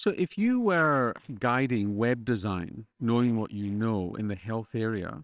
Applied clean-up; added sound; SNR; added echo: neural separator model SepFormer WHAMR!.